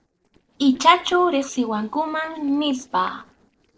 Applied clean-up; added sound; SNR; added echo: neural separator model SepFormer DNS4.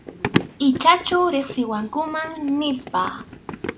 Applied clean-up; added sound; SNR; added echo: none; Run; 8 dB; none.